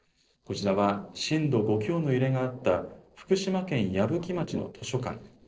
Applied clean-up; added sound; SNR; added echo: neural separator model SepFormer DNS4.